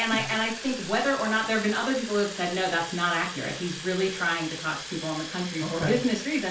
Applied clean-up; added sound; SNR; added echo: none; Fill (with liquid) / Water tap, faucet; 10 dB; reverberation time 0.3 s.